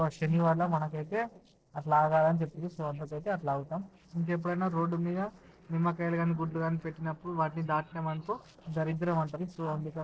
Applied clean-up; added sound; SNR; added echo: neural separator model SepFormer DNS4.